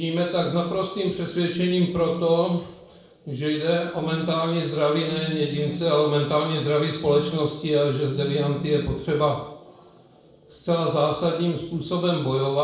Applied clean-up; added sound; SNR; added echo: neural separator model SepFormer DNS4.